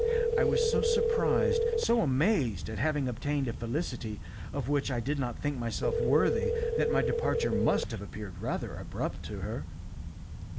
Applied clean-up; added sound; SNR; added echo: none; Telephone; 0 dB; none.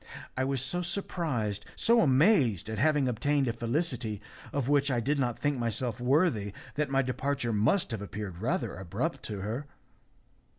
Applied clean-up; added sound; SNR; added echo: none; none; none; none.